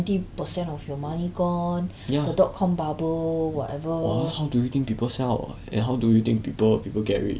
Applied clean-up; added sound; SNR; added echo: none; none; none; none.